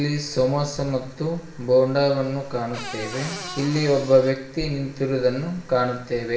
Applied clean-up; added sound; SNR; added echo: none; Cupboard open or close / Door; 12 dB; reverberation time 0.8 s.